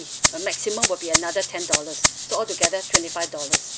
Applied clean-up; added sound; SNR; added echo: none; Rattle (instrument); -5 dB; none.